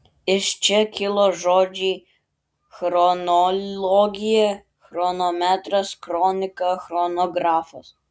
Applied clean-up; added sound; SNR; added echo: none; none; none; none.